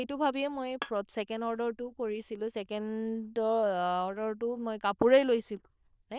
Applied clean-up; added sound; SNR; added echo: neural diffusion model UNIVERSE++.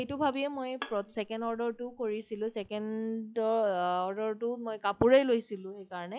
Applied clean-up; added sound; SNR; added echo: classical method log-MMSE.